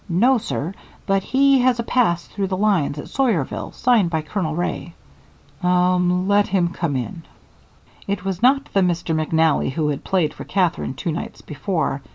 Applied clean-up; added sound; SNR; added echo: none; none; none; none.